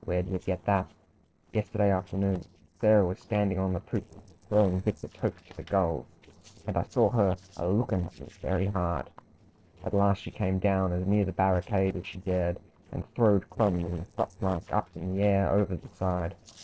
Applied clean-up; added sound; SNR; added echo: neural separator model SepFormer DNS4.